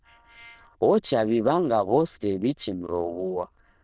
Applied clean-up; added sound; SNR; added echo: neural diffusion model UNIVERSE++.